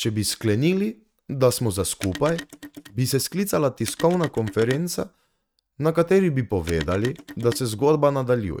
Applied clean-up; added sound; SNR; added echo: neural mask model RNNoise.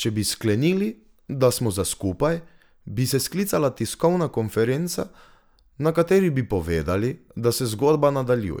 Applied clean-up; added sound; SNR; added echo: none; none; none; none.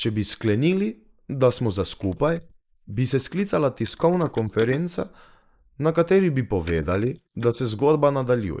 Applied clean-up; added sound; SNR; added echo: neural mask model Resemble Enhance denoiser.